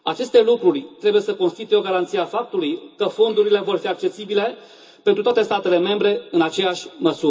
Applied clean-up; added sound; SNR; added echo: none; none; none; reverberation time 0.2 s.